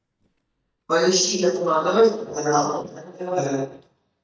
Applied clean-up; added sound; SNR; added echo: neural mask model DeepFilterNet 3.